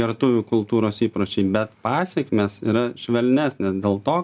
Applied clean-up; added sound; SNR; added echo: none; none; none; none.